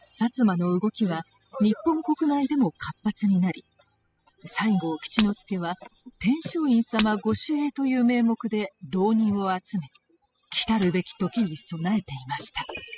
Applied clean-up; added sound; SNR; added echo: classical method spectral subtraction.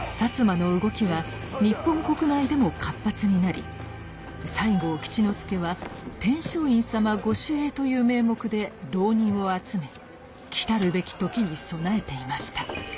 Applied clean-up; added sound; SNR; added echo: none; none; none; none.